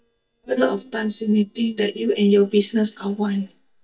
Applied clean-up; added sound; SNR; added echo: neural mask model DeepFilterNet 3.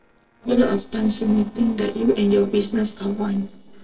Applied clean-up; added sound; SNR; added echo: neural separator model SepFormer DNS4.